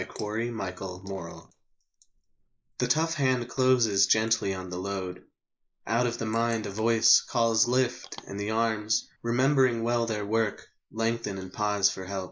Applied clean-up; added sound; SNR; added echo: neural mask model Resemble Enhance denoiser.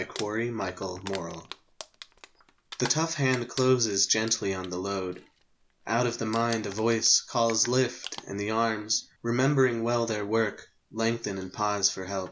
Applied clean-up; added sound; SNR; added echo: none; Crumpling, crinkling; 18 dB; none.